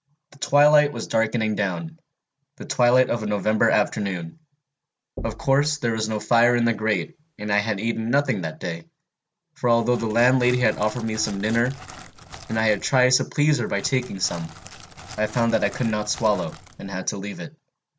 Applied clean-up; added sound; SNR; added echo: none; Crackle + Knock; 18 dB; none.